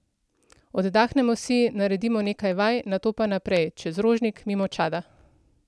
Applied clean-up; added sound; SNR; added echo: none; none; none; none.